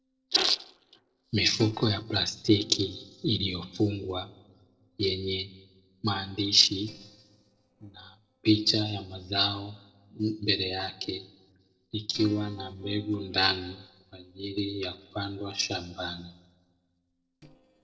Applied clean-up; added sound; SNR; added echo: neural separator model SepFormer DNS4.